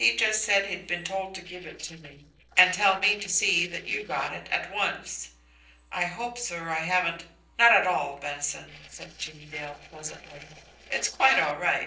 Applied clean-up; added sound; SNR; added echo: neural separator model SepFormer DNS4.